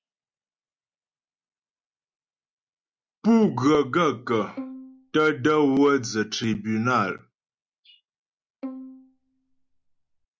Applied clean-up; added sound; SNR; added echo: none; Bowed string instrument; 16 dB; none.